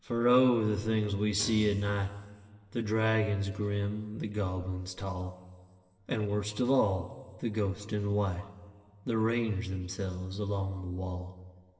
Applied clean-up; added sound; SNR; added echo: none; Piano; 16 dB; reverberation time 1.7 s.